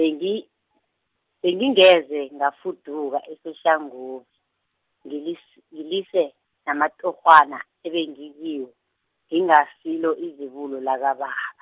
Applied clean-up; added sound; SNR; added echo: none; none; none; none.